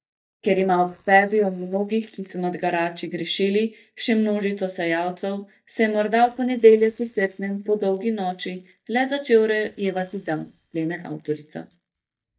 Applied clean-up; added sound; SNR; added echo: neural mask model DeepFilterNet 3.